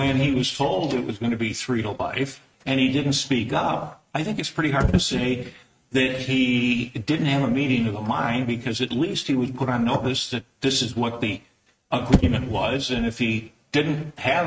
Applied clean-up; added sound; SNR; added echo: neural mask model RNNoise.